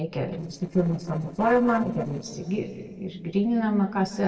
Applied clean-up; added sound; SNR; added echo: neural separator model SepFormer DNS4.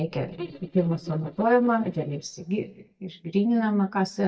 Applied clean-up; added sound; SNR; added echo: neural mask model DeepFilterNet 3.